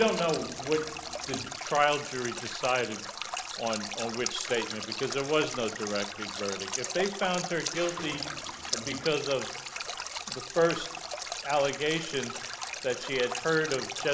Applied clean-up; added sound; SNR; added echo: none; Stream; 6 dB; none.